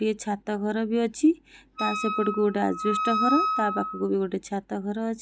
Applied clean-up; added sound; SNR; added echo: none; Wind instrument, woodwind instrument; 3 dB; none.